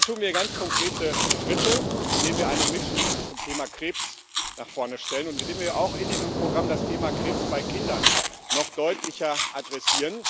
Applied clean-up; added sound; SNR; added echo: none; Chewing, mastication + Hiss; -3 dB; none.